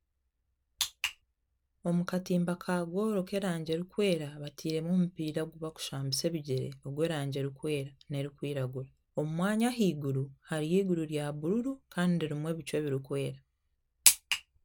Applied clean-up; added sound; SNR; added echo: none; none; none; none.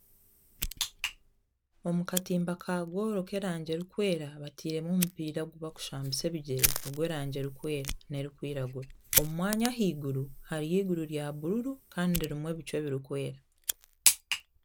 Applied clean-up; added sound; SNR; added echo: none; Fire; 6 dB; none.